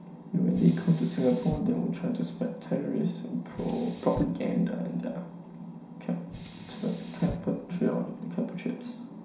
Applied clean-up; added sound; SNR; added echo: none; Sink (filling or washing); 18 dB; reverberation time 0.5 s.